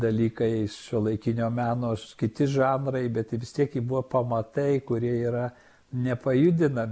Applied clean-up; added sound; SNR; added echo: none; none; none; none.